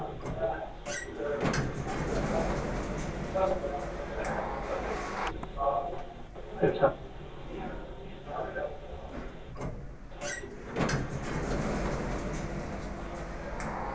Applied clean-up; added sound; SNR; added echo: none; Sliding door; -1 dB; reverberation time 0.2 s.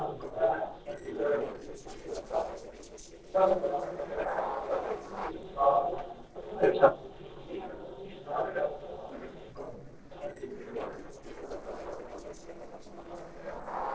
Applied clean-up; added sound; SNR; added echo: neural separator model SepFormer DNS4.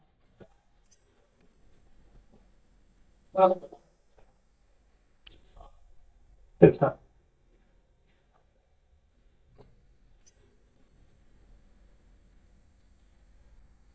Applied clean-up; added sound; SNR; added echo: neural mask model DeepFilterNet 3.